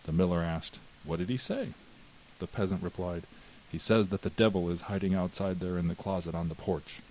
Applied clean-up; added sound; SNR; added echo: none; none; none; none.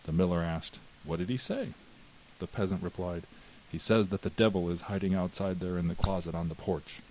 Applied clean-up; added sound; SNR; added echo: neural mask model Resemble Enhance denoiser.